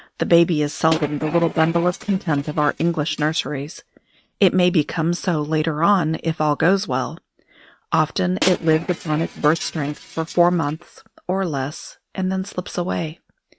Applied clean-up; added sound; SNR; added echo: neural mask model RNNoise.